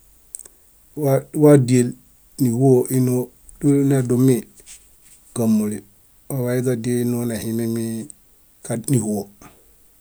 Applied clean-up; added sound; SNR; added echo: none; none; none; none.